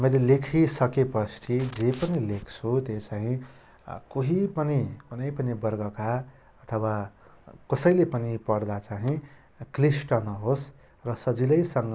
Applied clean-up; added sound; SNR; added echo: none; none; none; none.